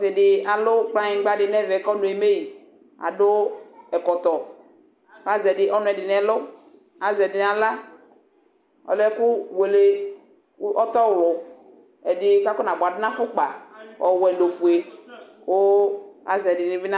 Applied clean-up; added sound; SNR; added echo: none; none; none; none.